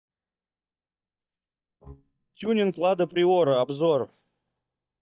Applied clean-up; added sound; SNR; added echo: neural mask model DeepFilterNet 3.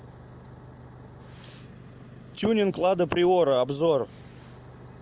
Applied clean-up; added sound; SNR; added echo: none; none; none; none.